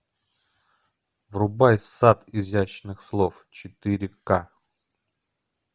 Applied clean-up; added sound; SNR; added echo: none; none; none; none.